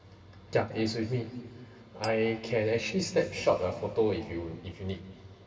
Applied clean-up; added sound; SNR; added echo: none; Glass; 19 dB; reverberation time 2.2 s.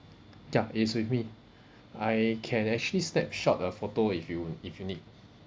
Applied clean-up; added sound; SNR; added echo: none; none; none; none.